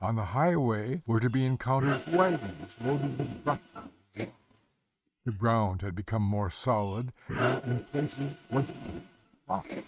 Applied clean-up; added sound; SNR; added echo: neural mask model RNNoise.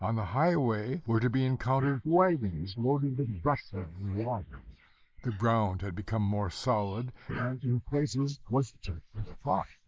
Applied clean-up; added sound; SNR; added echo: neural mask model Resemble Enhance denoiser.